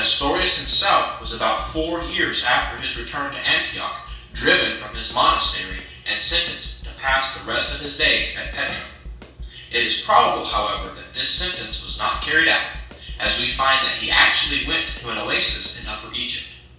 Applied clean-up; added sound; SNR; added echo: none; Snare drum; 16 dB; reverberation time 0.6 s.